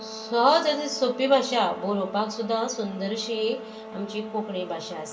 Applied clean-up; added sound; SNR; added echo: none; Brass instrument; 15 dB; reverberation time 0.2 s.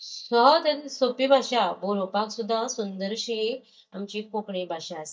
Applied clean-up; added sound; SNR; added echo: neural mask model DeepFilterNet 3.